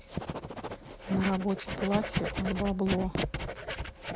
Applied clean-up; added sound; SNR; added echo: none; Writing; 2 dB; none.